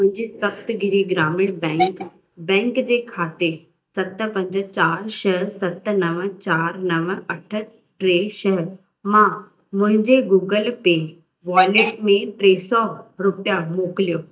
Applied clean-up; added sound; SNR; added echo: neural mask model DeepFilterNet 3.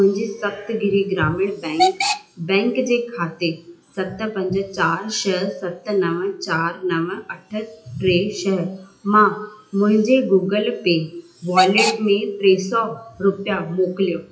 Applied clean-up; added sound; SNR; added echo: classical method WPE with log-MMSE.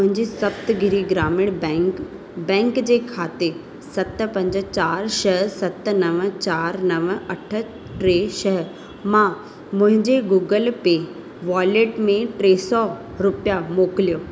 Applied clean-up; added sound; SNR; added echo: none; none; none; none.